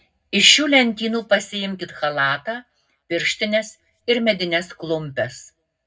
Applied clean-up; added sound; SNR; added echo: none; none; none; reverberation time 0.3 s.